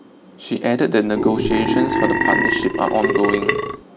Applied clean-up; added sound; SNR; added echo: none; Burping, eructation; -1 dB; none.